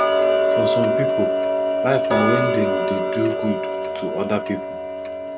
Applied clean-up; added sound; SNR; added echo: none; Tick-tock; -5 dB; none.